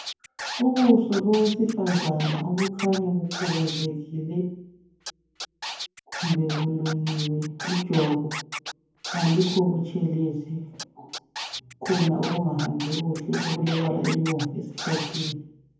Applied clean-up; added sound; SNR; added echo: none; Scratching (performance technique); 10 dB; reverberation time 0.9 s.